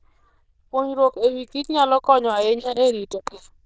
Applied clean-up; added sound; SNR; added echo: neural diffusion model UNIVERSE++.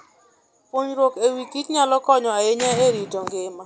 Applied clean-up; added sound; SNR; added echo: none; Slam; 18 dB; none.